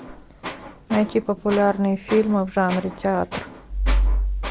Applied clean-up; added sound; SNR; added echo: none; Tools; 14 dB; none.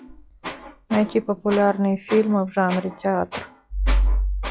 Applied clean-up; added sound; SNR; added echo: classical method log-MMSE.